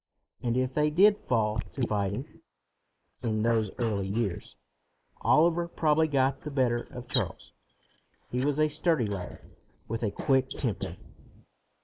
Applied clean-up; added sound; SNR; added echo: neural mask model Resemble Enhance denoiser.